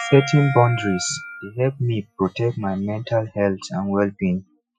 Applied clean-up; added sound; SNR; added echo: classical method Wiener filter.